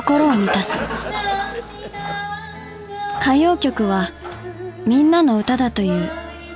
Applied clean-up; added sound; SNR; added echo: none; none; none; none.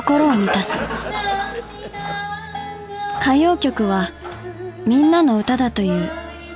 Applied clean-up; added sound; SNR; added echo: none; Bell; 18 dB; none.